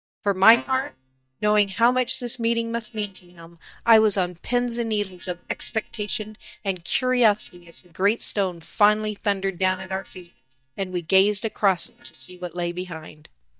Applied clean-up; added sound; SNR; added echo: neural mask model DeepFilterNet 3.